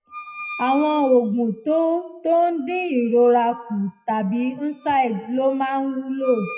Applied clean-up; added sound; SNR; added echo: classical method WPE with log-MMSE.